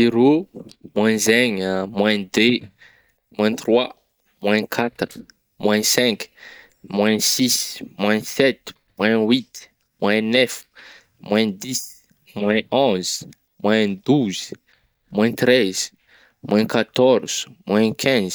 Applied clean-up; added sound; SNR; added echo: neural mask model DeepFilterNet 3.